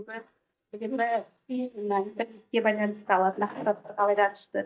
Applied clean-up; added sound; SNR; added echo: neural mask model DeepFilterNet 3.